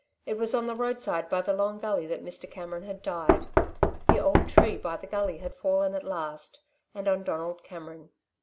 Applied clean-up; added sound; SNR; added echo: none; Knock; -5 dB; none.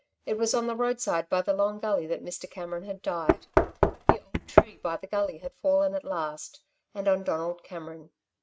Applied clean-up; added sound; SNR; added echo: neural mask model RNNoise.